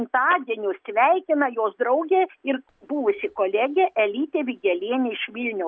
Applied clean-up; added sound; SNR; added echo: none; none; none; none.